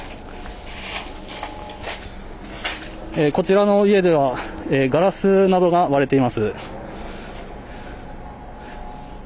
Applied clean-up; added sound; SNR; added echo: none; none; none; none.